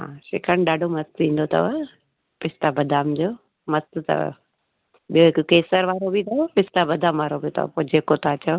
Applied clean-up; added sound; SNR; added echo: none; none; none; none.